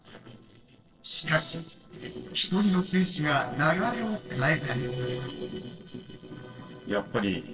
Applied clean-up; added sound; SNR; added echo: neural separator model SepFormer DNS4.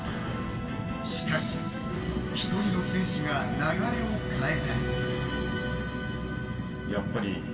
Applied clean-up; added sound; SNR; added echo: none; Fire; 4 dB; reverberation time 2.2 s.